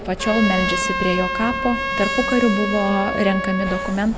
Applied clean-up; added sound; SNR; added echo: none; Trumpet; 4 dB; none.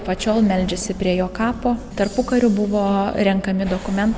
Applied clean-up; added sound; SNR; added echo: none; none; none; none.